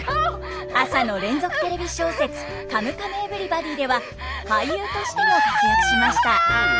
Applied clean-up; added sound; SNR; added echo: none; Gasp; -2 dB; none.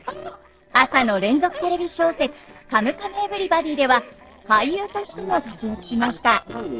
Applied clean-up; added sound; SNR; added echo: neural separator model SepFormer DNS4.